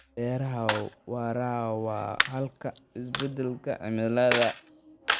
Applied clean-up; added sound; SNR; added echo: none; Coin (dropping); 3 dB; none.